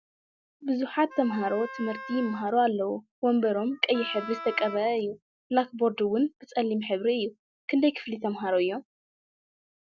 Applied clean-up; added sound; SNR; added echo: none; Wind instrument, woodwind instrument + Wind instrument, woodwind instrument; 13 dB; none.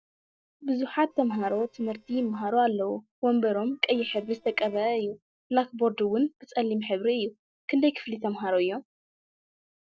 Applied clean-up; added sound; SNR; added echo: neural separator model SepFormer DNS4.